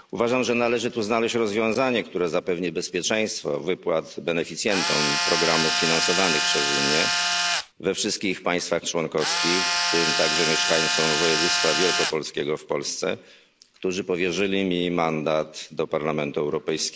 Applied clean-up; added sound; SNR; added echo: none; Tools; -2 dB; none.